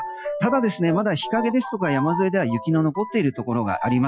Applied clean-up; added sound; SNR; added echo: classical method Wiener filter.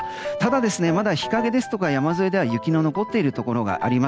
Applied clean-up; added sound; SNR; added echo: none; none; none; none.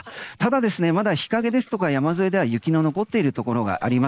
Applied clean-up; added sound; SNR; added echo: neural mask model Resemble Enhance denoiser.